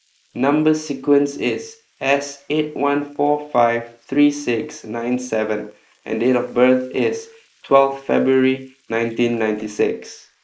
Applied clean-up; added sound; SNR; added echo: neural mask model Resemble Enhance denoiser.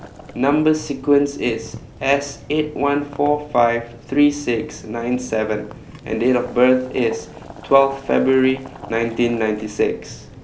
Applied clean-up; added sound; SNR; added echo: none; Boiling; 18 dB; none.